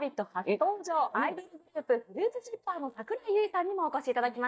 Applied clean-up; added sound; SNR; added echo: neural mask model DeepFilterNet 3.